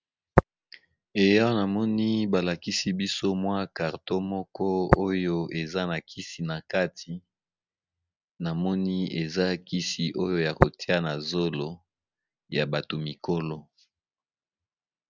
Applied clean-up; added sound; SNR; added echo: none; Tap; 4 dB; none.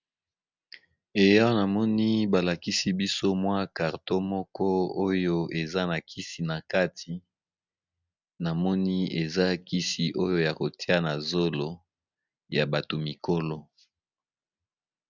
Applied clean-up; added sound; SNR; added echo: none; none; none; none.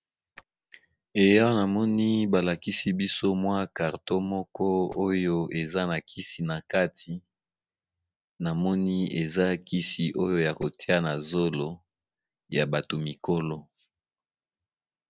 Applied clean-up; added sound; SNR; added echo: neural separator model SepFormer DNS4.